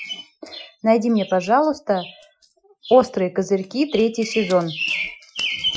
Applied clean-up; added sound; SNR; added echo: classical method Wiener filter.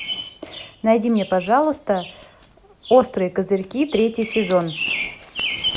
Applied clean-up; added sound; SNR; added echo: none; Bird vocalization, bird call, bird song; 10 dB; none.